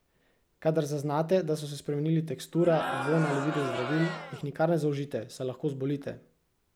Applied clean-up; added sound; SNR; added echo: none; Crowd; 5 dB; none.